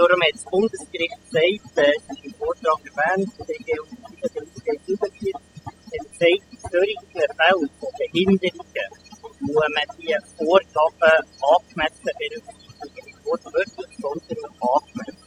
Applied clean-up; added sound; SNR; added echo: classical method spectral subtraction.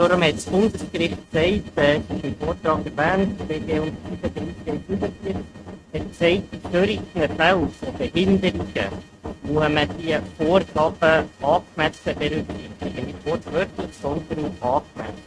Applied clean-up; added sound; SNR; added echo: neural mask model RNNoise.